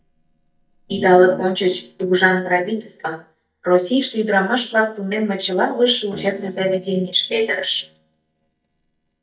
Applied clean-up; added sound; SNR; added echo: neural mask model DeepFilterNet 3.